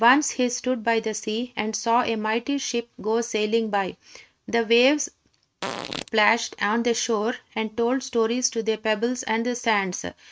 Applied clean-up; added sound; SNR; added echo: neural mask model RNNoise.